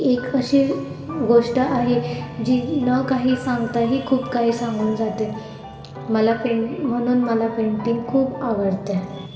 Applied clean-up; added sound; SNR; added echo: none; Piano; 17 dB; reverberation time 2.2 s.